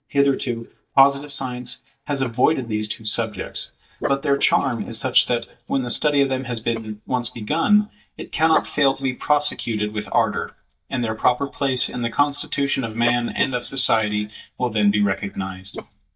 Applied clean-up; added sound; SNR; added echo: neural mask model DeepFilterNet 3.